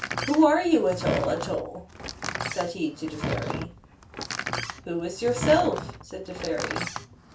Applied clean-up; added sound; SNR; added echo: none; Door; 6 dB; reverberation time 0.2 s.